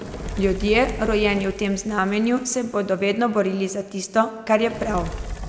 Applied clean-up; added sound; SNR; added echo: none; Fire; 12 dB; none.